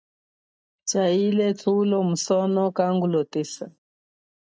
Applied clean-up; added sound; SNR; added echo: neural mask model DeepFilterNet 3.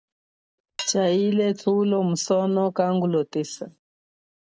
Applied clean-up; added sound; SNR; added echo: none; Cutlery, silverware / Dishes, pots, and pans; 20 dB; none.